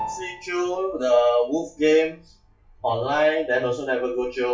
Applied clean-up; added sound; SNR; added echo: classical method WPE with log-MMSE.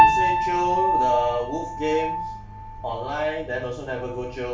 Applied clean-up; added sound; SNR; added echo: none; Piano; -4 dB; reverberation time 0.4 s.